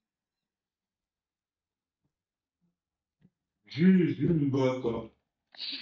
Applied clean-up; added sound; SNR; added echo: neural mask model DeepFilterNet 3.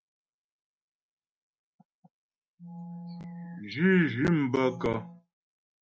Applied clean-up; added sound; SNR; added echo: none; none; none; none.